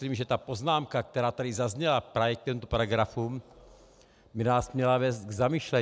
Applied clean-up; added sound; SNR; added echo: none; none; none; none.